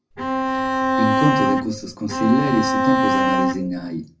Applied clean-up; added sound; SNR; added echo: none; Bowed string instrument; -3 dB; reverberation time 0.4 s.